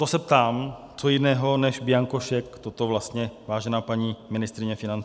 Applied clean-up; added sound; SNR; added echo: none; none; none; none.